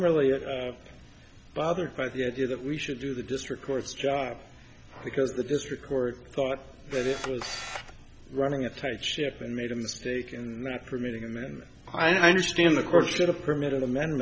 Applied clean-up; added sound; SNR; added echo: none; Camera; 11 dB; none.